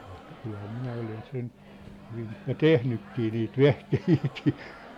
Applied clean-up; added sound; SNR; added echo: none; Microwave oven; 19 dB; none.